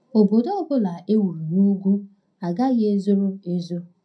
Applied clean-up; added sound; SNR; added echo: none; none; none; reverberation time 0.2 s.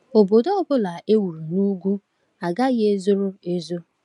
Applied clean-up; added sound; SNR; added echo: none; none; none; none.